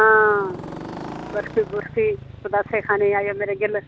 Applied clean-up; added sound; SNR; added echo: none; Motorcycle; 14 dB; none.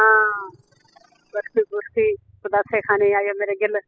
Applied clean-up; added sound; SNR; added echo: classical method spectral subtraction.